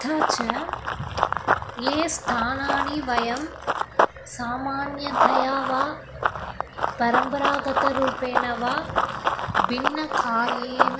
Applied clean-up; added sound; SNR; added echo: none; Run; -2 dB; none.